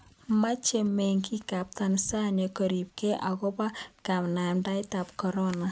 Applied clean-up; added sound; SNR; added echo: none; none; none; none.